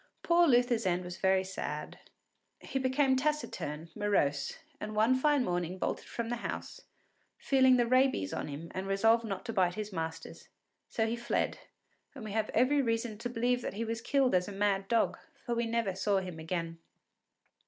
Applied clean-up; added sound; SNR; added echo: none; none; none; none.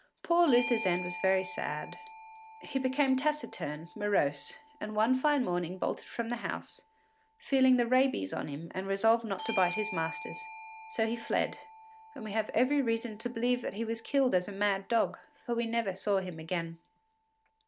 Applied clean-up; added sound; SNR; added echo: none; Bell / Doorbell; 15 dB; none.